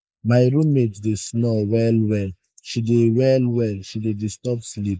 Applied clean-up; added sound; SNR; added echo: neural mask model Resemble Enhance denoiser.